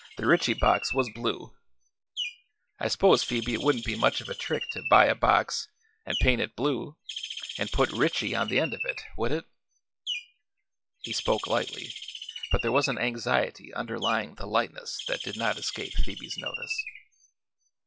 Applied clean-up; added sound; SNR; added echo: classical method log-MMSE.